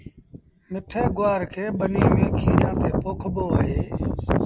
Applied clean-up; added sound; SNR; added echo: none; none; none; none.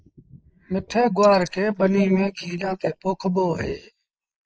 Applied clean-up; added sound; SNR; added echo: neural mask model Resemble Enhance denoiser.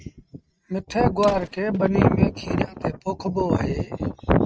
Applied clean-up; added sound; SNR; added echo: neural mask model RNNoise.